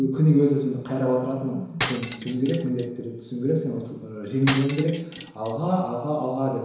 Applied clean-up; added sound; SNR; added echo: none; Cutlery, silverware; 6 dB; reverberation time 1.0 s.